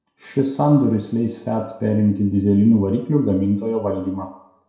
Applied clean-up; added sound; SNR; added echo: none; none; none; reverberation time 0.6 s.